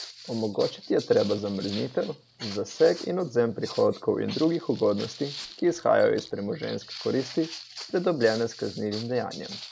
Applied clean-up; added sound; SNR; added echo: none; Walk, footsteps; 16 dB; none.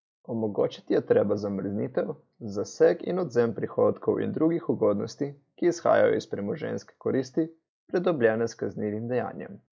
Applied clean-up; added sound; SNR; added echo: none; none; none; none.